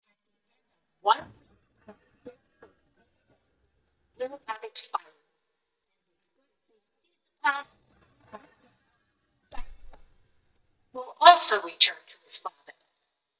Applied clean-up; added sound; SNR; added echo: neural mask model DeepFilterNet 3.